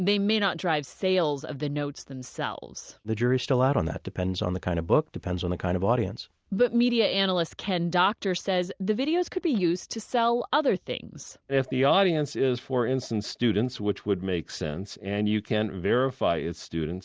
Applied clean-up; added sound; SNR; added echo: none; none; none; none.